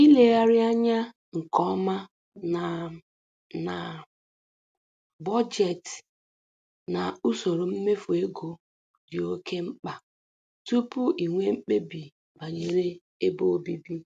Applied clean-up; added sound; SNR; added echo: none; none; none; none.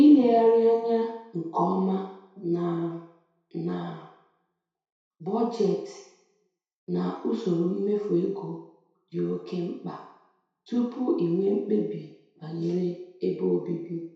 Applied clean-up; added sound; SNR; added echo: none; none; none; reverberation time 0.7 s.